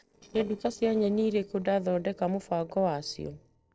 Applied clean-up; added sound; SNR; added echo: neural separator model SepFormer DNS4.